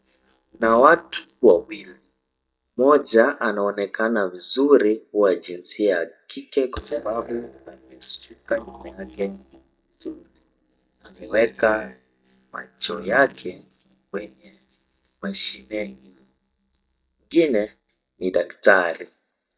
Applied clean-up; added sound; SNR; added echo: neural mask model DeepFilterNet 3.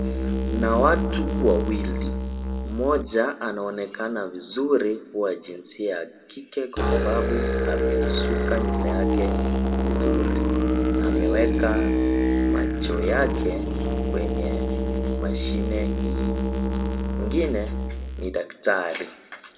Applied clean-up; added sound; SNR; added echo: none; Musical instrument; -4 dB; reverberation time 1.4 s.